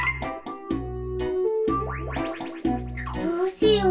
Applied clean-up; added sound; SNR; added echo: none; none; none; reverberation time 0.2 s.